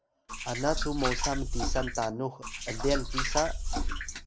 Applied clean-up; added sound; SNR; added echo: none; Liquid; -2 dB; none.